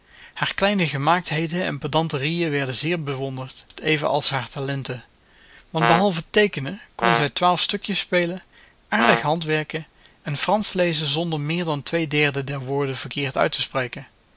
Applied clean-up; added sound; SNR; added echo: none; Brass instrument; 1 dB; none.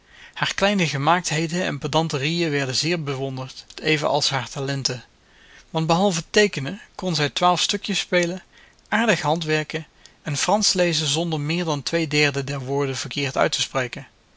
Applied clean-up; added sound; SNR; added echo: none; none; none; none.